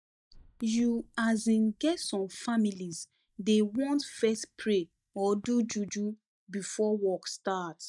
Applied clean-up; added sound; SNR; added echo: neural mask model DeepFilterNet 3.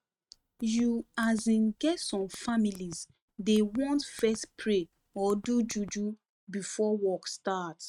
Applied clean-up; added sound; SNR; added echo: neural mask model RNNoise.